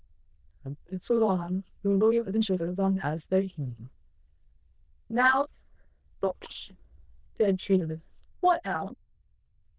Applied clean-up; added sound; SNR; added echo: neural diffusion model UNIVERSE++.